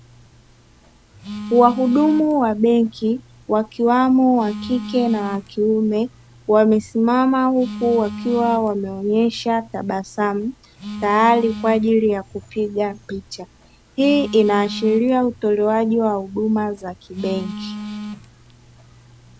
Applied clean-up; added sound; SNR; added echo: none; Telephone; 15 dB; none.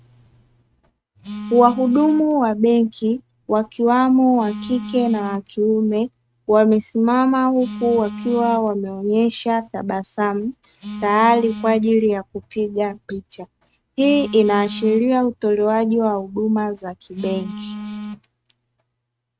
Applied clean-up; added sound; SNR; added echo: neural mask model RNNoise.